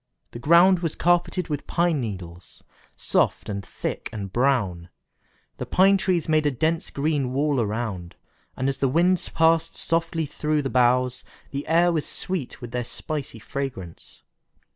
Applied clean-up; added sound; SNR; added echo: none; none; none; none.